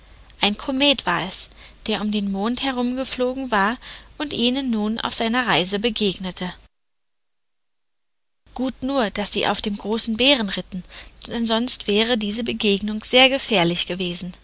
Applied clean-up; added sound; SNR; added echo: none; none; none; none.